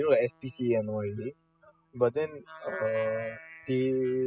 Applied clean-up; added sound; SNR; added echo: classical method spectral subtraction.